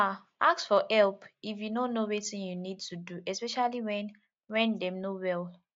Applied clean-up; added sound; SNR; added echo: none; none; none; none.